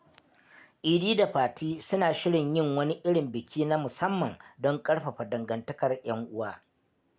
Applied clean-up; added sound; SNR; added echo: none; none; none; none.